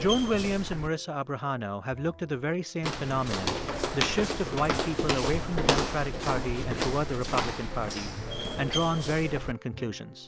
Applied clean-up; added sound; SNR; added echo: none; Walk, footsteps; 2 dB; none.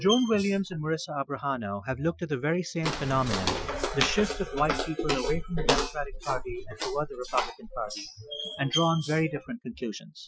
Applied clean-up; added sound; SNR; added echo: classical method Wiener filter.